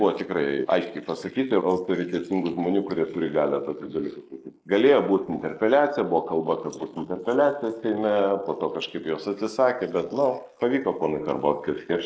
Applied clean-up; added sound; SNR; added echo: neural mask model Resemble Enhance denoiser.